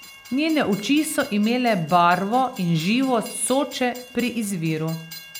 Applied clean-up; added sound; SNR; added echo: none; Train; 20 dB; none.